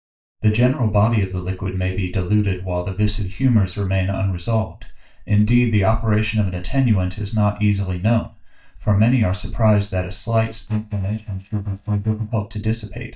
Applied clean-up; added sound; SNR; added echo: neural mask model DeepFilterNet 3.